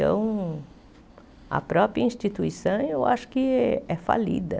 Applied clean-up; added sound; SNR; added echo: none; none; none; none.